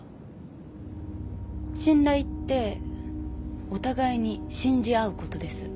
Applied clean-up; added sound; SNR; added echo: none; none; none; none.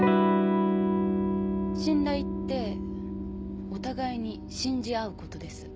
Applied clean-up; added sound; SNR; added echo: none; Electric guitar / Strum; -5 dB; none.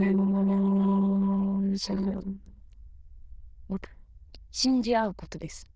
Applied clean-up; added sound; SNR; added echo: neural diffusion model UNIVERSE++.